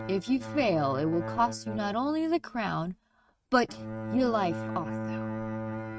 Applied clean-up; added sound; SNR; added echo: neural mask model RNNoise.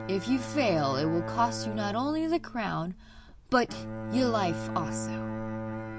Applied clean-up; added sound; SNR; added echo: none; Bowed string instrument; 6 dB; none.